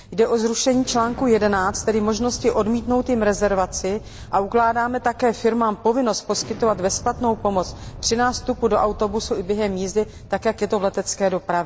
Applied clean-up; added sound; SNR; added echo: none; Explosion; 16 dB; none.